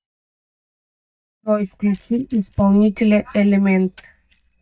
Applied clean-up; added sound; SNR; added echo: neural mask model DeepFilterNet 3.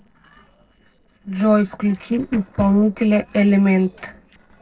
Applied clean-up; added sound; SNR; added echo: neural separator model SepFormer DNS4.